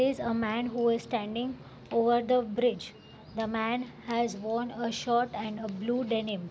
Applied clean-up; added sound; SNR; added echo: none; none; none; none.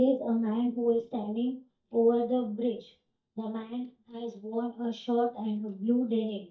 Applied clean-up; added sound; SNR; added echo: neural mask model DeepFilterNet 3.